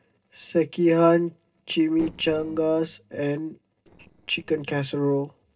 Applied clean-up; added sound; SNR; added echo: neural separator model SepFormer DNS4.